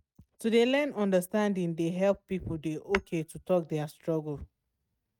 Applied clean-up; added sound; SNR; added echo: neural mask model RNNoise.